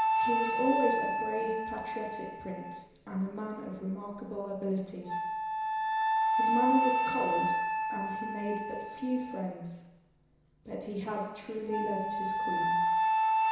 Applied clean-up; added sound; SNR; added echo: none; Wind instrument, woodwind instrument; -4 dB; reverberation time 1.0 s.